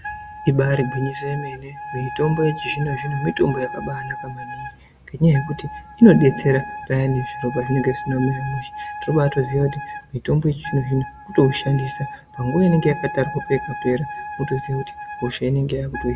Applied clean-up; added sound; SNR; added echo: none; Wind instrument, woodwind instrument; 12 dB; none.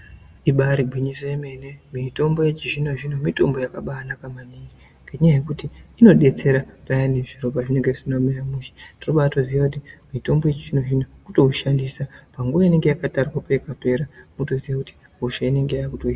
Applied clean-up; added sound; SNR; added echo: none; none; none; none.